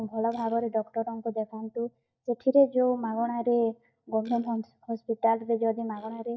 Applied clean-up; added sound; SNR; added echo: neural mask model DeepFilterNet 3.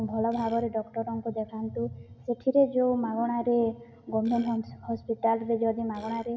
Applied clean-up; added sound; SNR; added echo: none; Burping, eructation; 17 dB; reverberation time 1.4 s.